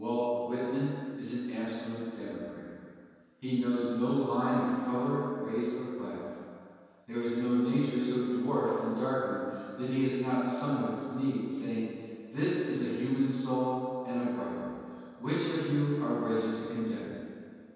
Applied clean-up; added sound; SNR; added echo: none; none; none; reverberation time 2.1 s.